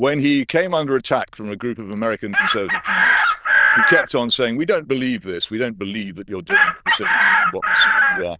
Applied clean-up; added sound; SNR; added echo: neural diffusion model UNIVERSE++.